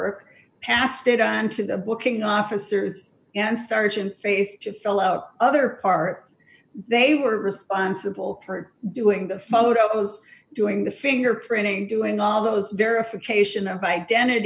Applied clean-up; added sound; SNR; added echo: none; none; none; none.